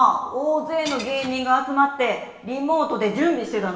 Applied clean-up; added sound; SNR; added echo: none; Shatter / Crushing; 19 dB; reverberation time 0.8 s.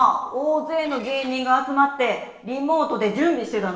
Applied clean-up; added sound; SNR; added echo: neural separator model SepFormer DNS4.